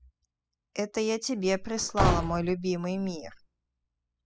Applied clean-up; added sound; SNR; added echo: classical method spectral subtraction.